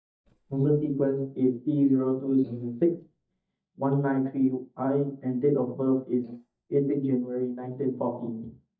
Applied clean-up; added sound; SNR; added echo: neural mask model DeepFilterNet 3.